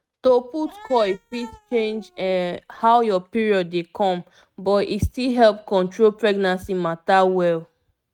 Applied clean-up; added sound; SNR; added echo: neural mask model RNNoise.